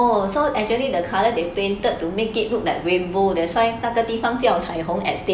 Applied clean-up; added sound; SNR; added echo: none; none; none; none.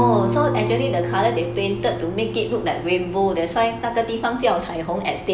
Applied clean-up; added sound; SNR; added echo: none; Guitar; 6 dB; none.